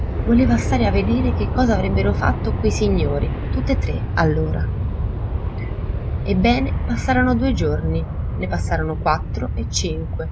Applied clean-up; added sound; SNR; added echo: none; Aircraft; 0 dB; none.